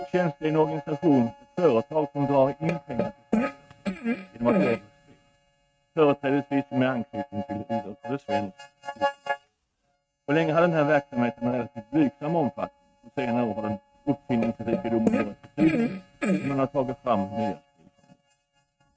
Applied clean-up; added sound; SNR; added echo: neural mask model RNNoise.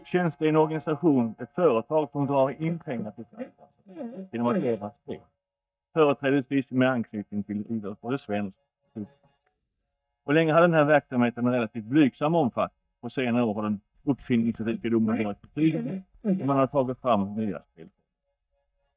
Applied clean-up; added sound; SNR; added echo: neural mask model DeepFilterNet 3.